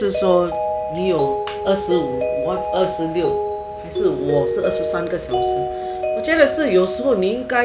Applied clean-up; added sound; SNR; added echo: none; Mallet percussion; 2 dB; none.